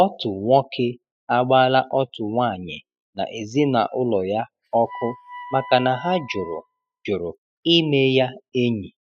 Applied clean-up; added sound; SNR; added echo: classical method spectral subtraction.